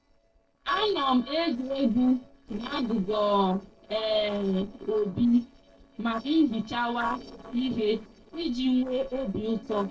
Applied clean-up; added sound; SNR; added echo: neural separator model SepFormer DNS4.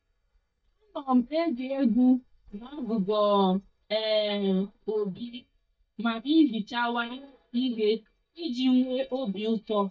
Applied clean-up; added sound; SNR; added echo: neural mask model DeepFilterNet 3.